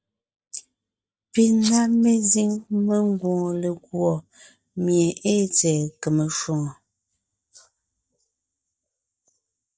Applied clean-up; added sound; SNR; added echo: neural mask model DeepFilterNet 3.